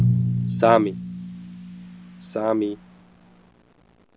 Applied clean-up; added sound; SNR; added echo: none; Drum; 2 dB; none.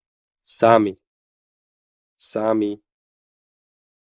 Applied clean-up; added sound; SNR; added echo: neural mask model Resemble Enhance denoiser.